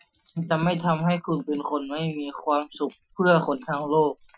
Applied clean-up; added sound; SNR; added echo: classical method Wiener filter.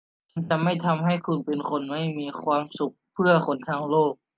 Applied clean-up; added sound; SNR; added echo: none; none; none; none.